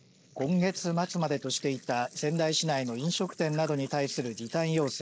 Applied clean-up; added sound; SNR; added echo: neural mask model Resemble Enhance denoiser.